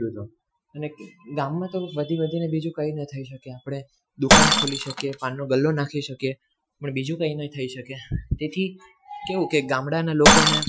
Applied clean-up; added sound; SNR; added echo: classical method Wiener filter.